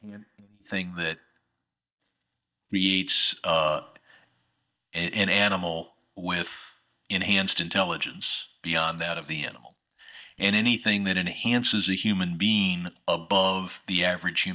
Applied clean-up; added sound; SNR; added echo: neural mask model DeepFilterNet 3.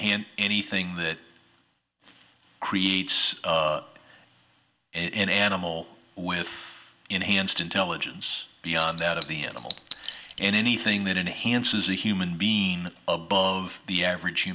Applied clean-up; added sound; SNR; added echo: none; Chink, clink; 16 dB; none.